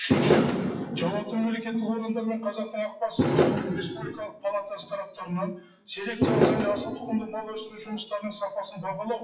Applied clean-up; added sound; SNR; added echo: classical method WPE with log-MMSE.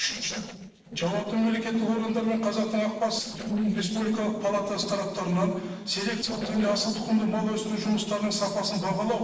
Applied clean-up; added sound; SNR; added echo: neural separator model SepFormer DNS4.